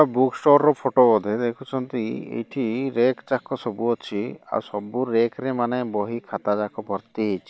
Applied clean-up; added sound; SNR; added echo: none; none; none; none.